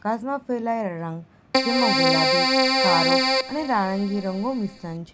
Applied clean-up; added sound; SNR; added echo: none; Keyboard (musical); -4 dB; none.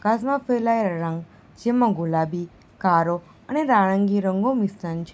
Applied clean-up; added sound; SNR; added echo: none; none; none; none.